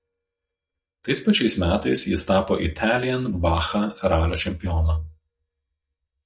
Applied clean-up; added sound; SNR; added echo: neural mask model DeepFilterNet 3.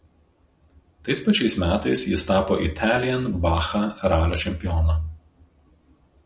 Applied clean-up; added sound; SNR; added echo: none; none; none; none.